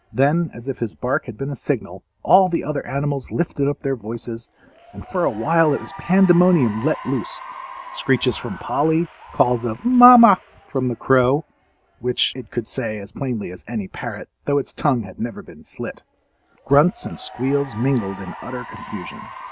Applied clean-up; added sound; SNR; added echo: none; Applause / Cheering; 20 dB; none.